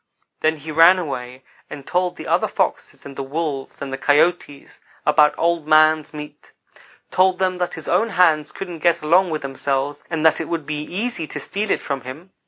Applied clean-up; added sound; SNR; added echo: none; none; none; none.